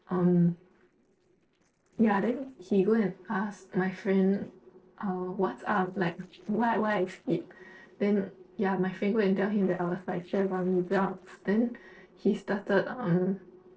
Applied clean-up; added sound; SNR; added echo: neural separator model SepFormer DNS4.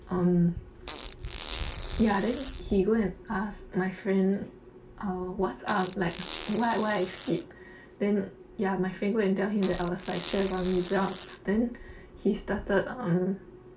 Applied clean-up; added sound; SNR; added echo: none; Fart; 12 dB; reverberation time 0.3 s.